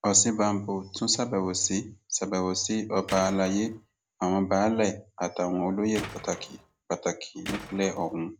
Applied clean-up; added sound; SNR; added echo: none; Tools; 13 dB; none.